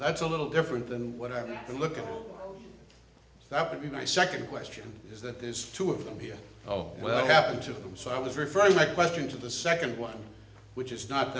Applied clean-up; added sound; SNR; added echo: none; none; none; none.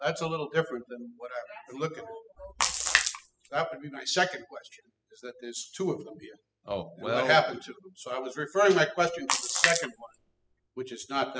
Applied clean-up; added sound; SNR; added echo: classical method spectral subtraction.